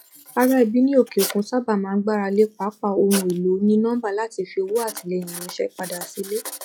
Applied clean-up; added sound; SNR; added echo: classical method log-MMSE.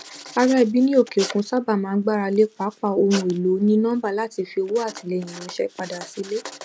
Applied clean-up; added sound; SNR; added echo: none; Writing; 14 dB; none.